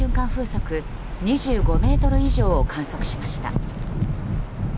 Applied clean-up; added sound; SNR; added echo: none; none; none; none.